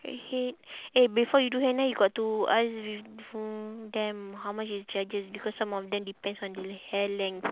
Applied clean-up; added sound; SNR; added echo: none; none; none; none.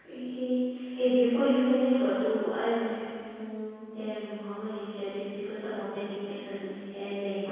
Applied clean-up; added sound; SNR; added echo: none; none; none; reverberation time 2.0 s.